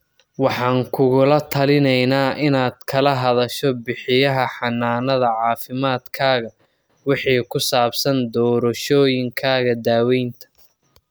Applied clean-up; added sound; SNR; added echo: none; none; none; none.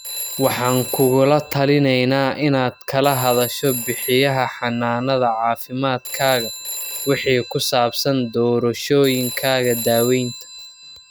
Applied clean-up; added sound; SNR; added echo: none; Telephone; 12 dB; none.